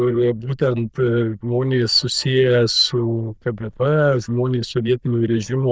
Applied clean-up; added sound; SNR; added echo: neural diffusion model UNIVERSE++.